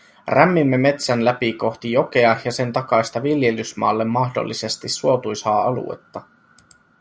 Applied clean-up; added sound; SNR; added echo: none; none; none; none.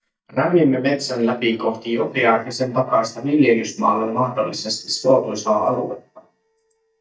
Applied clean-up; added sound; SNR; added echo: neural mask model DeepFilterNet 3.